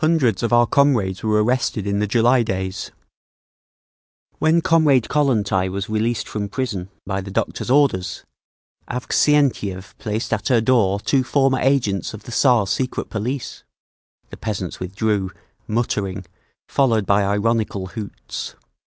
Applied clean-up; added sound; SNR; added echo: none; none; none; none.